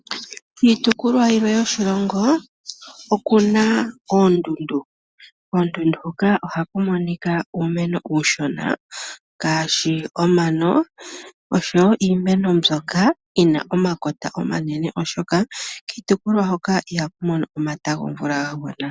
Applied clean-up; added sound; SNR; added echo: none; none; none; none.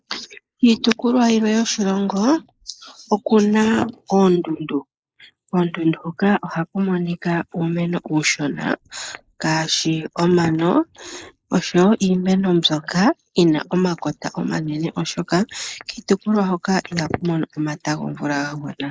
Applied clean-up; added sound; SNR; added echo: neural mask model Resemble Enhance denoiser.